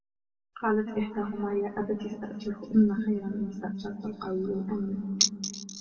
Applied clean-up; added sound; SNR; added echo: none; none; none; reverberation time 2.4 s.